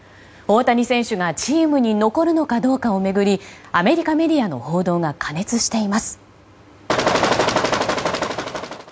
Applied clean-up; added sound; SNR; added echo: none; none; none; none.